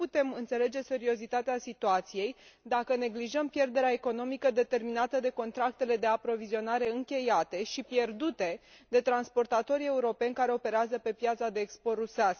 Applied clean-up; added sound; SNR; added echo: none; none; none; none.